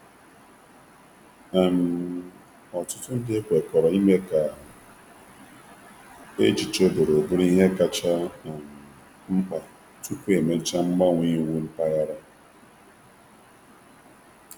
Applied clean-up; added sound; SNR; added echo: none; none; none; none.